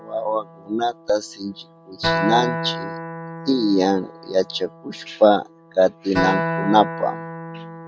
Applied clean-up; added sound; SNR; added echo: none; Acoustic guitar; 7 dB; none.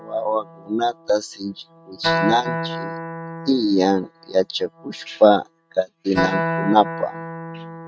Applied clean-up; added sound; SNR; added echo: neural mask model RNNoise.